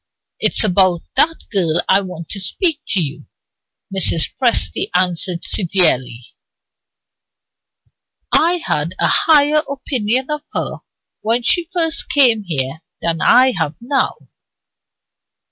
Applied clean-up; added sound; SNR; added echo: none; none; none; none.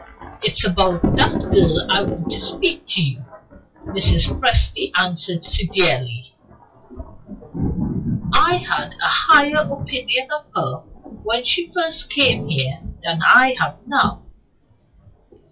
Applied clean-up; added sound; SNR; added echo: classical method WPE with log-MMSE.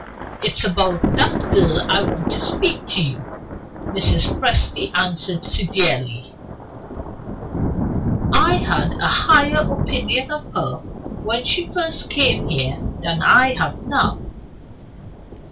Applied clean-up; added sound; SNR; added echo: none; Thunder / Rain; 4 dB; reverberation time 0.2 s.